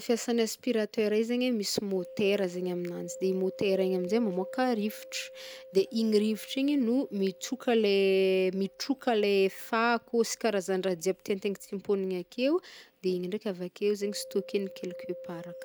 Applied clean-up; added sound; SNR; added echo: none; Mallet percussion; 18 dB; none.